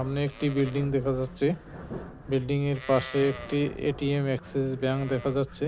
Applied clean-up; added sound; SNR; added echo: none; Livestock, farm animals, working animals; 17 dB; none.